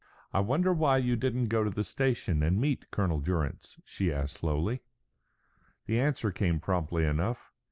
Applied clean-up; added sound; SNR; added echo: none; none; none; none.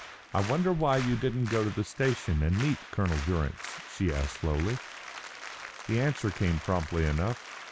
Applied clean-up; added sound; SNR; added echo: none; Applause; 13 dB; none.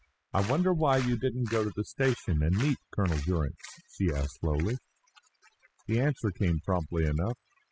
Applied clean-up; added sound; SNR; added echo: classical method spectral subtraction.